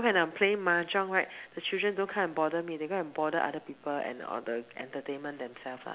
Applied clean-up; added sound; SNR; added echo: none; none; none; none.